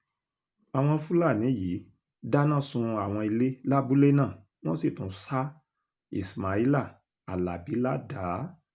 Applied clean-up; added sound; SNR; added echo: none; none; none; none.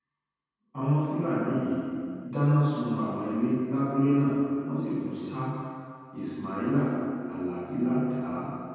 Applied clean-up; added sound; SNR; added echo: none; none; none; reverberation time 2.1 s.